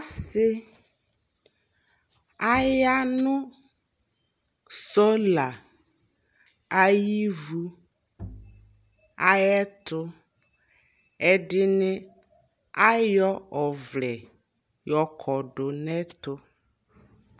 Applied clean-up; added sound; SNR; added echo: none; Bowed string instrument; 19 dB; none.